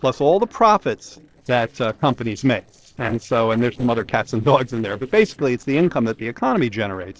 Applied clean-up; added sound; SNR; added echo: neural separator model SepFormer DNS4.